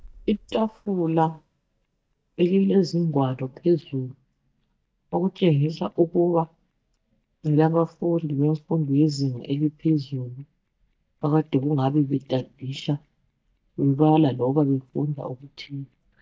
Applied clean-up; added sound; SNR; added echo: neural mask model DeepFilterNet 3.